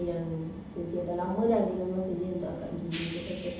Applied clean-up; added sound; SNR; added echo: none; Train; 14 dB; reverberation time 0.9 s.